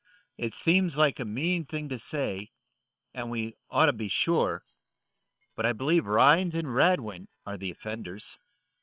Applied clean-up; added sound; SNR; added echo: neural separator model SepFormer WHAM!.